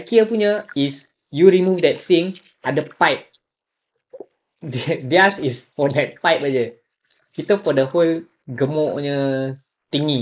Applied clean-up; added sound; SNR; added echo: neural mask model Resemble Enhance denoiser.